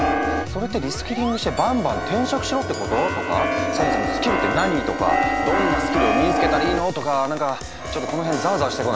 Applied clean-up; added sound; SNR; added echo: none; Keyboard (musical); 1 dB; none.